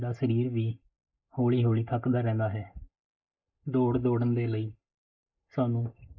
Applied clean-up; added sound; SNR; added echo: neural mask model Resemble Enhance denoiser.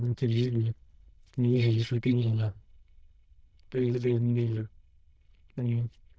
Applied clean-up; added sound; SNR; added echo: neural diffusion model UNIVERSE++.